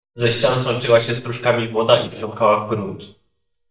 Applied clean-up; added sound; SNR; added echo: neural mask model DeepFilterNet 3.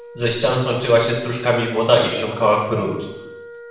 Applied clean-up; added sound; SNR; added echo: none; Wind instrument, woodwind instrument; 18 dB; reverberation time 0.9 s.